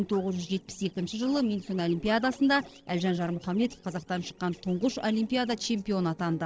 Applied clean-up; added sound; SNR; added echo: neural separator model SepFormer DNS4.